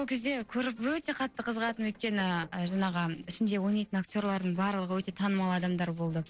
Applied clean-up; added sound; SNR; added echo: neural separator model SepFormer DNS4.